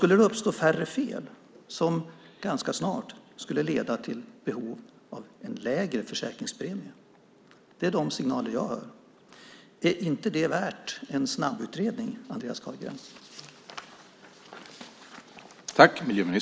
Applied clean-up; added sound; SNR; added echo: none; none; none; none.